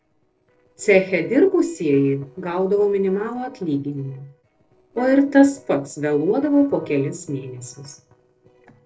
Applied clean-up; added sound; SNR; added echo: neural separator model SepFormer DNS4.